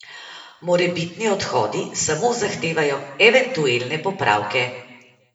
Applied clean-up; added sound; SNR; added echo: none; none; none; reverberation time 0.9 s.